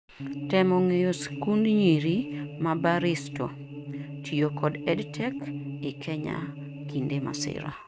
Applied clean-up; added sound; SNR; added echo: neural mask model RNNoise.